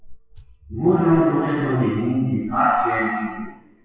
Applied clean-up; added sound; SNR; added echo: classical method WPE with log-MMSE.